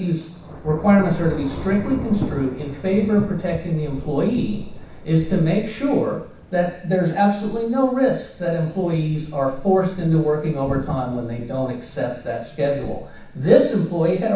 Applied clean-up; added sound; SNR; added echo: none; Thunder / Rain; 13 dB; reverberation time 0.7 s.